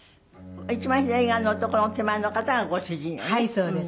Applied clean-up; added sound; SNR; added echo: none; Bowed string instrument; 13 dB; none.